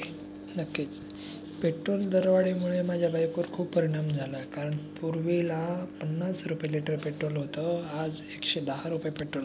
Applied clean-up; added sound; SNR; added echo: none; none; none; none.